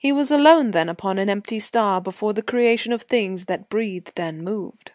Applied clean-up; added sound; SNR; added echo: none; none; none; none.